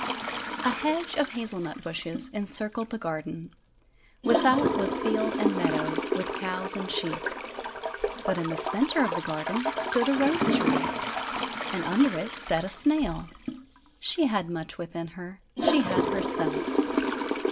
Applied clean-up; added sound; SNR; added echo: none; Toilet flush / Gurgling; 1 dB; none.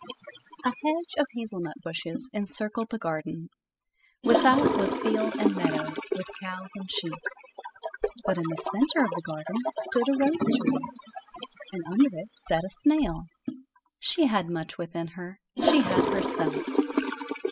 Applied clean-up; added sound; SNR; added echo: classical method spectral subtraction.